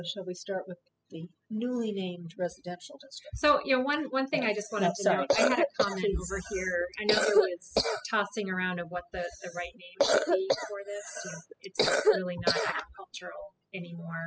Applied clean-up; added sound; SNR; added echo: classical method spectral subtraction.